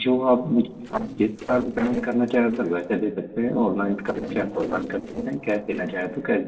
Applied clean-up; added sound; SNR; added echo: neural separator model SepFormer DNS4.